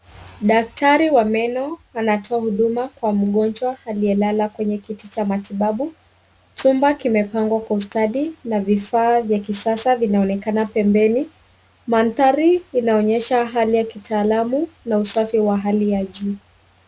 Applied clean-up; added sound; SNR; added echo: none; none; none; none.